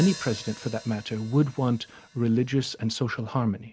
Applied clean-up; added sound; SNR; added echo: none; Hi-hat; 19 dB; none.